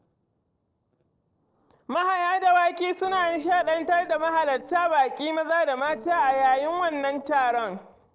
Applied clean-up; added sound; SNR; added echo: neural separator model SepFormer DNS4.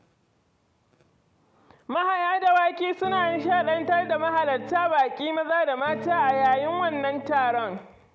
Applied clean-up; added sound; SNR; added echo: none; Electric guitar / Strum; 13 dB; none.